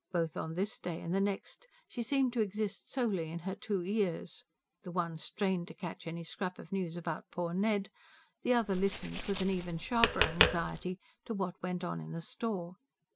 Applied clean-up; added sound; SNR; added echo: none; Tap; -1 dB; none.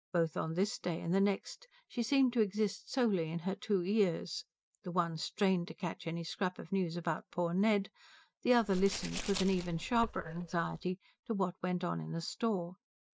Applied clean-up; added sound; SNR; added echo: neural mask model DeepFilterNet 3.